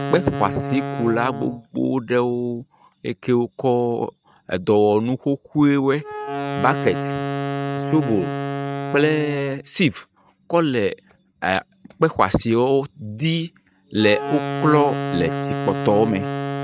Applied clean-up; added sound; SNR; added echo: neural mask model RNNoise.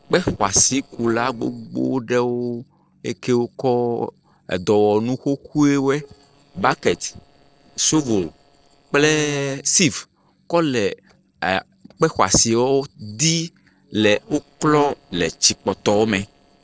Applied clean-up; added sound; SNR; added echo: neural separator model SepFormer DNS4.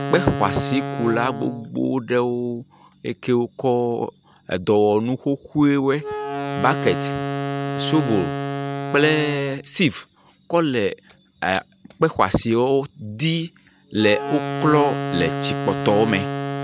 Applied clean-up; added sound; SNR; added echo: none; Wind instrument, woodwind instrument; 8 dB; none.